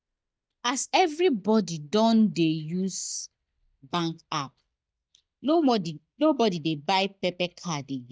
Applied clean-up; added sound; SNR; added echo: neural mask model DeepFilterNet 3.